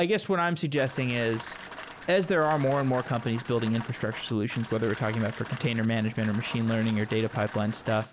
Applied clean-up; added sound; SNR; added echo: none; Rain; 14 dB; none.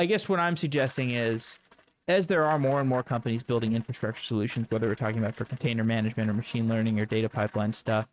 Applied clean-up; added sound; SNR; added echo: neural mask model RNNoise.